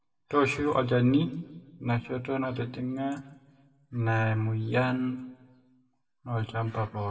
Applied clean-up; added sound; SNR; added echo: none; none; none; reverberation time 1.0 s.